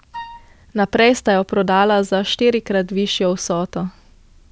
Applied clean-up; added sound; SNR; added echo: none; Wind instrument, woodwind instrument; 17 dB; none.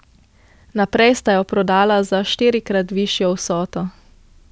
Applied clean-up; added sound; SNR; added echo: none; none; none; none.